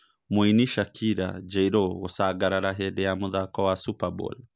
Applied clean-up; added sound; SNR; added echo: none; none; none; none.